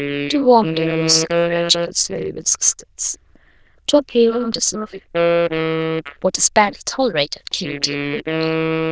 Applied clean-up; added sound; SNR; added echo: neural diffusion model UNIVERSE++.